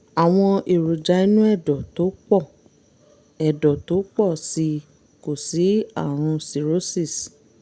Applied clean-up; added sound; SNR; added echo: none; none; none; none.